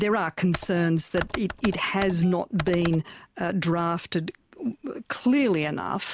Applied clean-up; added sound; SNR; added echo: none; Computer keyboard; 10 dB; none.